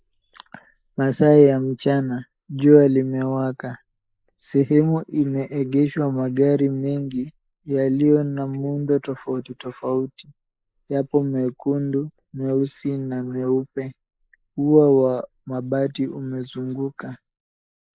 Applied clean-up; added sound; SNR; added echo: neural mask model Resemble Enhance denoiser.